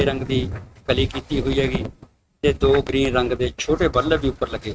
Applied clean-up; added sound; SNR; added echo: neural mask model RNNoise.